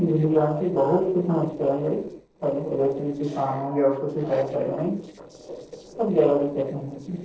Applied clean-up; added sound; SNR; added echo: neural separator model SepFormer DNS4.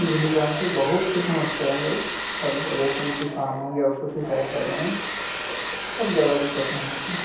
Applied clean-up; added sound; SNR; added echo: none; Domestic sounds, home sounds; 4 dB; reverberation time 0.9 s.